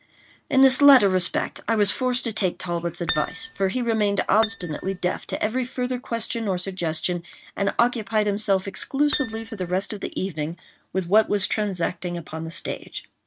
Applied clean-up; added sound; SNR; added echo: neural mask model RNNoise.